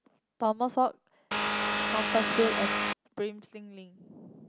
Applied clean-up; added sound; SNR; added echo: none; Vehicle; -3 dB; none.